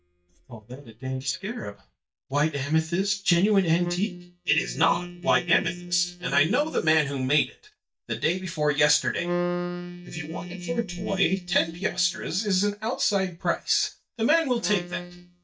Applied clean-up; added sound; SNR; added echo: neural mask model DeepFilterNet 3.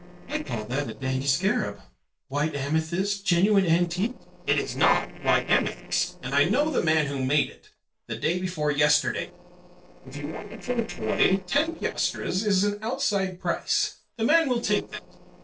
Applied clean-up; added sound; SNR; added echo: neural separator model SepFormer DNS4.